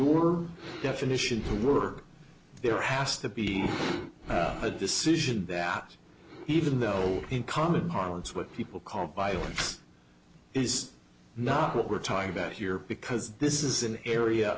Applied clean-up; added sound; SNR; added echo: none; none; none; none.